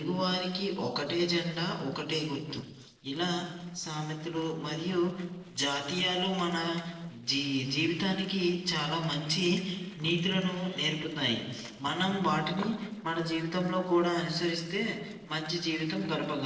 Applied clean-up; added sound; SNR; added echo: neural separator model SepFormer DNS4.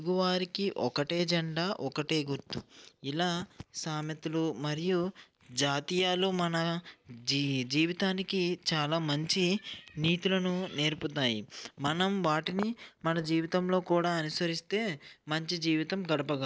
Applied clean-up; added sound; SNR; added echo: none; none; none; none.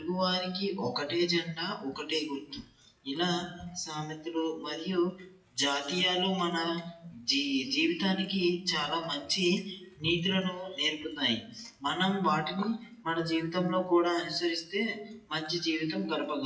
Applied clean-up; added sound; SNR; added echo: classical method WPE with log-MMSE.